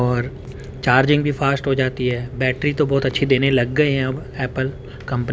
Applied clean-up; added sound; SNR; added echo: none; none; none; none.